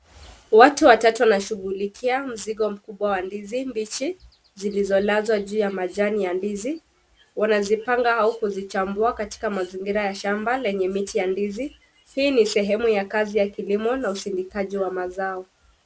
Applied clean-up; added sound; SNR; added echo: none; none; none; none.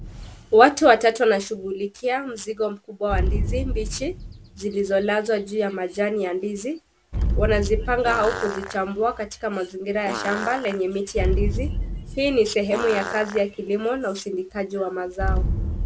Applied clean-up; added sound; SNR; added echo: none; Explosion + Fart; 5 dB; none.